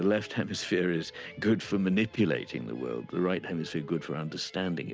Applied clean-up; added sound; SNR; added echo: none; none; none; none.